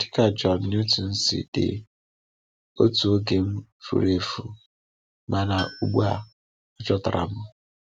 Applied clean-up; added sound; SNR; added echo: none; Tools; 13 dB; none.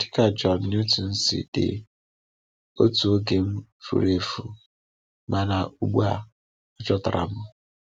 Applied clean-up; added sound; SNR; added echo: none; none; none; none.